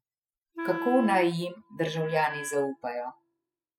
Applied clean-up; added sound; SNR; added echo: classical method spectral subtraction.